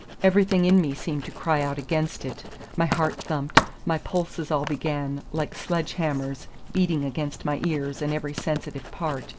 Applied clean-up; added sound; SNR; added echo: none; Writing; 8 dB; none.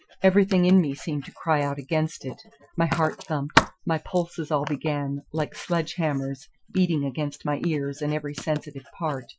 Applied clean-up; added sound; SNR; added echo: classical method Wiener filter.